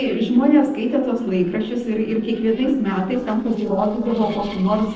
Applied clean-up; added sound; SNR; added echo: neural separator model SepFormer DNS4.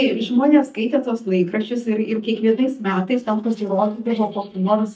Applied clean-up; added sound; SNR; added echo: neural mask model DeepFilterNet 3.